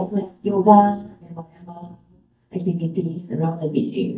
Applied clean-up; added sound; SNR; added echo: neural mask model DeepFilterNet 3.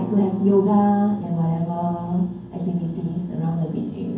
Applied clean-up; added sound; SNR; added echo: none; Guitar; 18 dB; reverberation time 0.9 s.